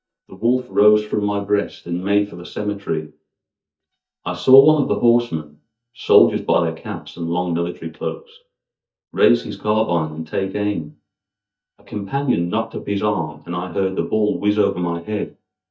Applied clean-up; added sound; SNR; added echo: neural mask model DeepFilterNet 3.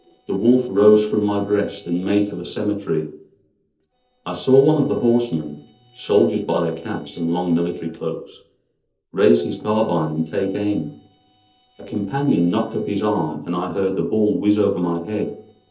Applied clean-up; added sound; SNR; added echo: neural separator model SepFormer DNS4.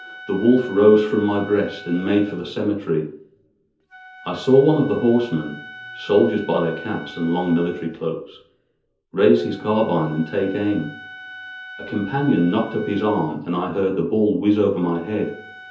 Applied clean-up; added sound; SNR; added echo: none; Wind instrument, woodwind instrument; 19 dB; reverberation time 0.5 s.